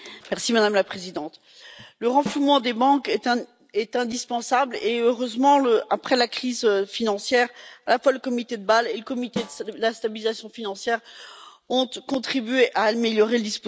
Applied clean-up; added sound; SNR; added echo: none; Snare drum; 15 dB; none.